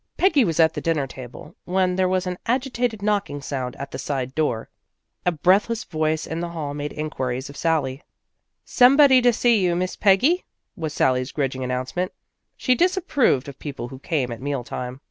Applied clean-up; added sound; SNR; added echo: none; none; none; none.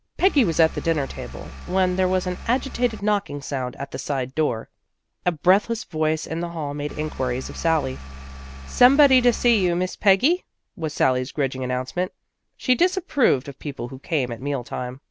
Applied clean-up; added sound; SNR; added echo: none; Engine; 12 dB; none.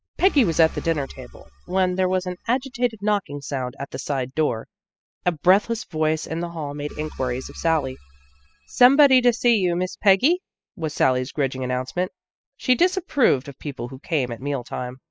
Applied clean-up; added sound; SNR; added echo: classical method spectral subtraction.